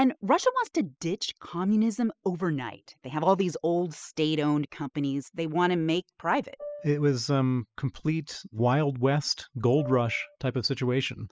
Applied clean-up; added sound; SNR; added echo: classical method spectral subtraction.